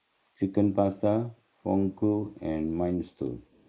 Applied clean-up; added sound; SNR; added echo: neural mask model Resemble Enhance denoiser.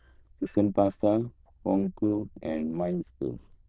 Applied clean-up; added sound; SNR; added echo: neural diffusion model UNIVERSE++.